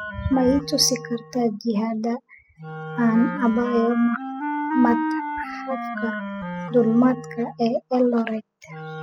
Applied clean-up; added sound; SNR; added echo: classical method spectral subtraction.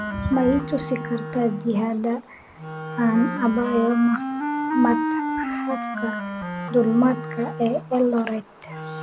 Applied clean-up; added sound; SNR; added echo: none; Wind instrument, woodwind instrument; 6 dB; none.